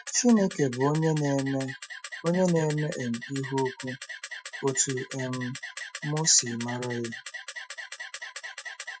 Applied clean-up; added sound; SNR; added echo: classical method Wiener filter.